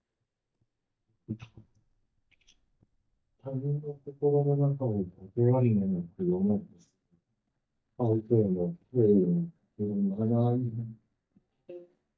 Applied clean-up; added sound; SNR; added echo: neural mask model DeepFilterNet 3.